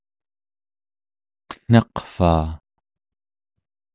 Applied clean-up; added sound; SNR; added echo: none; none; none; none.